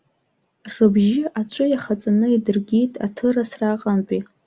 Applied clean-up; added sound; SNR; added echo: none; none; none; none.